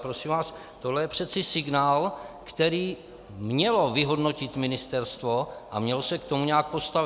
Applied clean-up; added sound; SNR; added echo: none; none; none; none.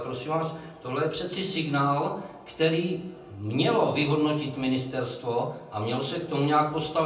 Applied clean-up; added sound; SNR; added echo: none; none; none; reverberation time 0.6 s.